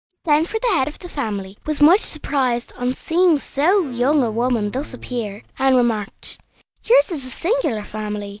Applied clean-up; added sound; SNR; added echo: neural mask model DeepFilterNet 3.